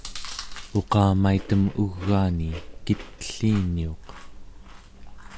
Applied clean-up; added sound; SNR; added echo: none; Chewing, mastication; 12 dB; none.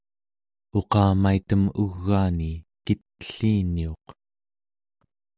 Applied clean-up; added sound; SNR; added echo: none; none; none; none.